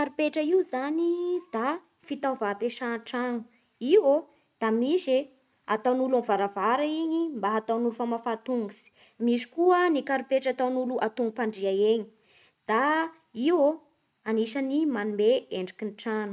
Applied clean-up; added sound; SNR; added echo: none; none; none; none.